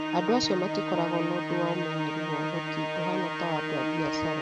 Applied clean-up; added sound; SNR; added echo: none; Musical instrument; 0 dB; none.